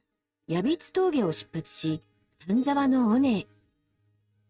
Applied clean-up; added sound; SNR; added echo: neural mask model RNNoise.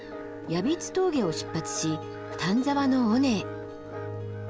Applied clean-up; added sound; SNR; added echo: none; Gull, seagull / Bird vocalization, bird call, bird song + Wind instrument, woodwind instrument; 18 dB; none.